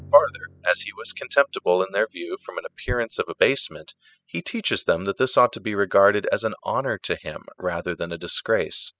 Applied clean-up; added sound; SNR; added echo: classical method spectral subtraction.